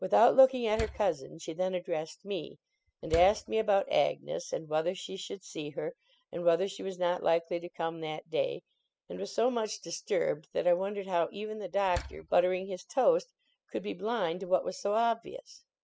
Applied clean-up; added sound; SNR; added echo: classical method spectral subtraction.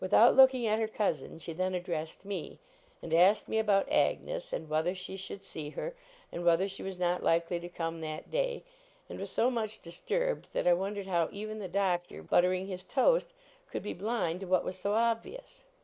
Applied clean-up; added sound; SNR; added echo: neural mask model Resemble Enhance denoiser.